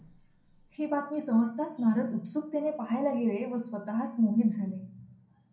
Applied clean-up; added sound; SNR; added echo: none; none; none; reverberation time 0.6 s.